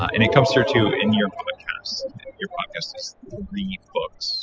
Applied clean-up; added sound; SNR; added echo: classical method spectral subtraction.